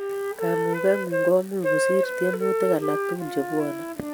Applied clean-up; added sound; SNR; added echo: none; Wind instrument, woodwind instrument; 0 dB; none.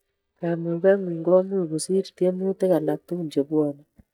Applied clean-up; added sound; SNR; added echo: neural mask model DeepFilterNet 3.